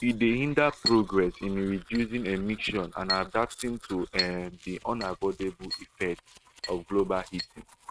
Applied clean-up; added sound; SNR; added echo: neural mask model RNNoise.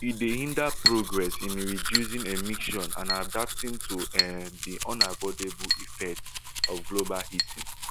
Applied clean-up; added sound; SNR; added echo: none; Chink, clink + Domestic sounds, home sounds; -2 dB; none.